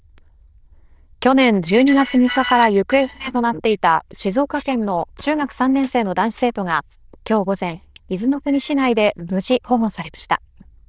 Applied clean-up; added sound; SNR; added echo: neural diffusion model UNIVERSE++.